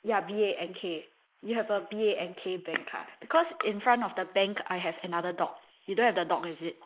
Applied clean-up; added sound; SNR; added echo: neural mask model Resemble Enhance denoiser.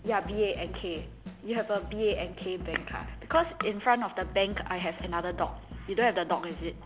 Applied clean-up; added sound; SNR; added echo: none; Drum / Drum kit; 12 dB; none.